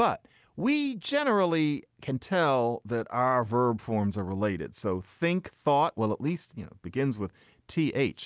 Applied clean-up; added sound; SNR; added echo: none; none; none; none.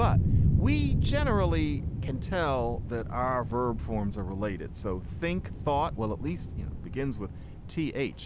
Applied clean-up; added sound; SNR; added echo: none; Thunder; -2 dB; none.